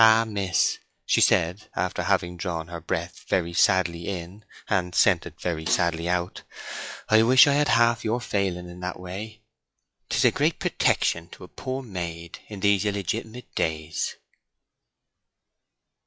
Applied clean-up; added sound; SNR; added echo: classical method log-MMSE.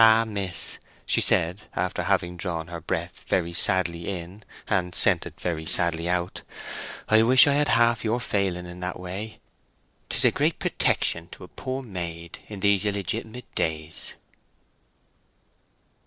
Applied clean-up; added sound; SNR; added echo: neural separator model SepFormer DNS4.